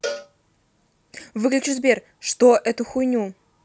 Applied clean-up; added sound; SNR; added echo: none; Cowbell; 14 dB; none.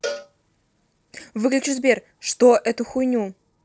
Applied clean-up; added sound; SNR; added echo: neural separator model SepFormer DNS4.